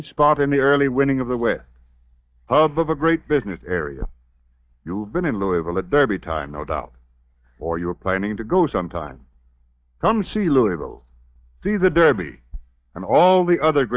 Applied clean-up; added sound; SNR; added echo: neural mask model DeepFilterNet 3.